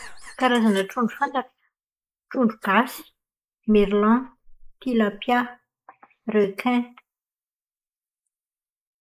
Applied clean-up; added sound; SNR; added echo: neural mask model Resemble Enhance denoiser.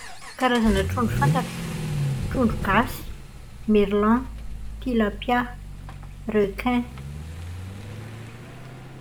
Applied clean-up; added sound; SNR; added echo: none; Accelerating, revving, vroom / Vehicle; 5 dB; none.